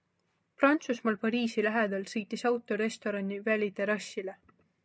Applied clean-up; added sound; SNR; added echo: none; none; none; none.